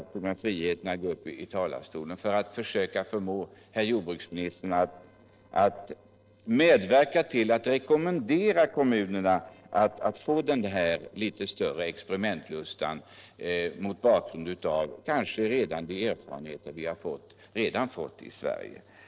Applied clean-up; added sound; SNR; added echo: neural separator model SepFormer DNS4.